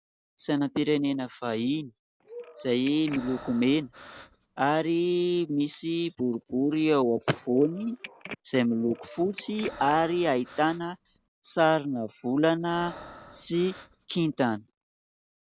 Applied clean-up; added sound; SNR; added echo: none; Breathing + Telephone; 17 dB; none.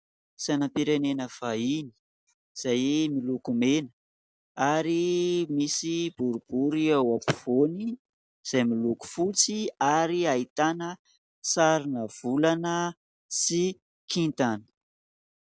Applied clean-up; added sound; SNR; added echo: none; none; none; none.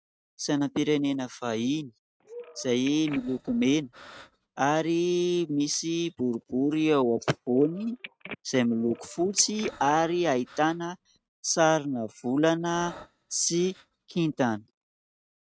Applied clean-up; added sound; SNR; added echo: neural mask model RNNoise.